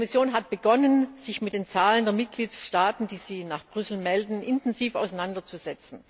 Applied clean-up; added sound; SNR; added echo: none; none; none; none.